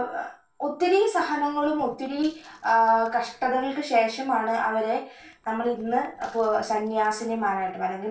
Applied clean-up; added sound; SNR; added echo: neural separator model SepFormer DNS4.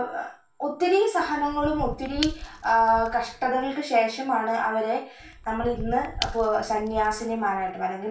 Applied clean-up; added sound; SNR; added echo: none; Shatter / Crushing; 11 dB; reverberation time 0.2 s.